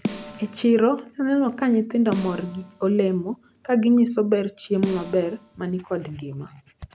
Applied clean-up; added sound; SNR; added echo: none; Snare drum; 14 dB; none.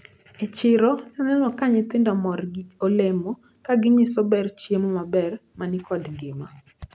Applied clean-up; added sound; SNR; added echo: none; none; none; none.